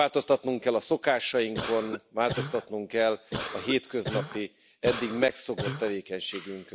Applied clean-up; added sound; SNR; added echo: none; Cough; 7 dB; none.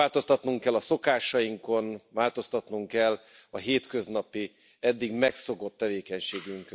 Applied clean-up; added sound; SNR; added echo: none; none; none; none.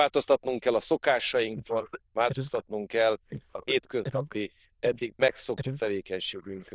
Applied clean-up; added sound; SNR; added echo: neural diffusion model UNIVERSE++.